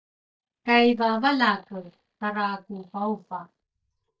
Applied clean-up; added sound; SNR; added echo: neural mask model DeepFilterNet 3.